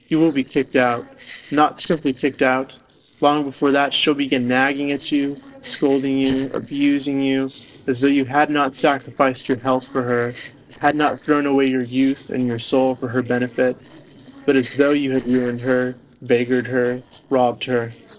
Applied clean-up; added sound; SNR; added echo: neural separator model SepFormer DNS4.